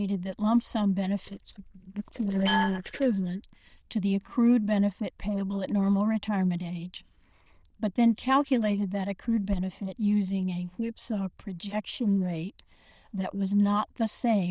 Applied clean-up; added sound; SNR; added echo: neural diffusion model UNIVERSE++.